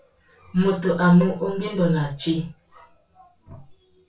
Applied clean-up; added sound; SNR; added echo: none; Bowed string instrument; 17 dB; reverberation time 0.2 s.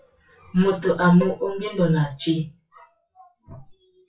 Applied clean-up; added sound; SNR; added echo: classical method WPE with log-MMSE.